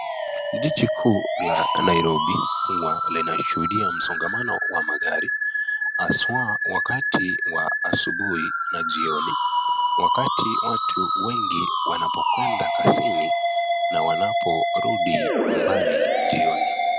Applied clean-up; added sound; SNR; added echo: none; Musical instrument; -3 dB; none.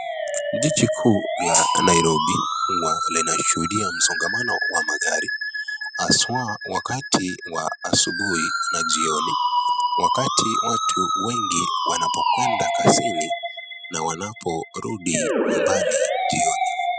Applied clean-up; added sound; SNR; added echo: classical method spectral subtraction.